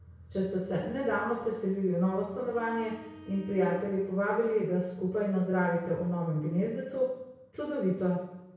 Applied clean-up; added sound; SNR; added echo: none; Bowed string instrument; 19 dB; reverberation time 0.6 s.